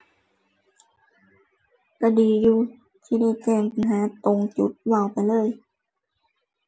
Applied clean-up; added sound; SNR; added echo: none; none; none; none.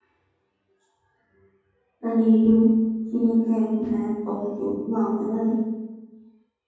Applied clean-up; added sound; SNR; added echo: none; none; none; reverberation time 1.3 s.